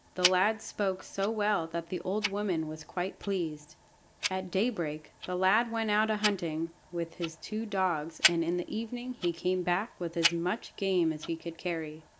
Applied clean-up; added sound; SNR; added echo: none; Tick-tock; 8 dB; none.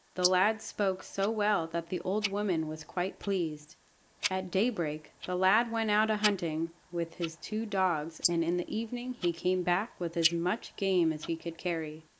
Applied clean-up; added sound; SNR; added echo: neural mask model Resemble Enhance denoiser.